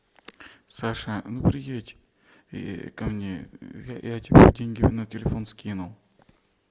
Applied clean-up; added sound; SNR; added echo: none; none; none; none.